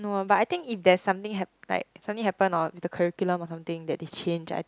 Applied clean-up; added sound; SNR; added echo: none; none; none; none.